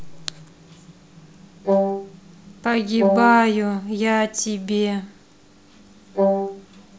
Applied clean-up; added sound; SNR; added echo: none; Wind instrument, woodwind instrument; -2 dB; none.